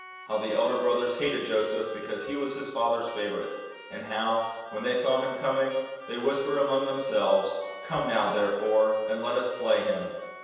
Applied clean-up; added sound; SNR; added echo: none; Keyboard (musical); 18 dB; reverberation time 1.2 s.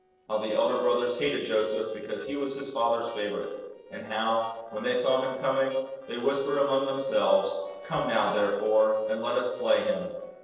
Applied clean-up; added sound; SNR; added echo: neural separator model SepFormer DNS4.